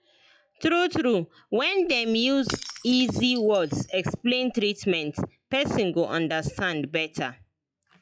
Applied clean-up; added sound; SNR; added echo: classical method log-MMSE.